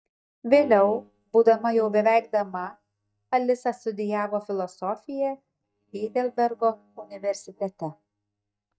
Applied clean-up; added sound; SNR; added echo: neural mask model DeepFilterNet 3.